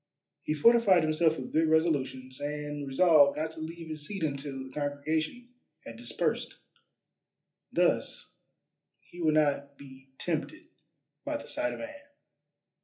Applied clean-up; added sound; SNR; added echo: none; none; none; reverberation time 0.3 s.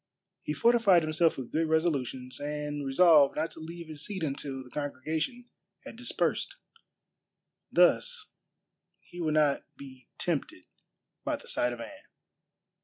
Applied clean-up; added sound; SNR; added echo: none; none; none; none.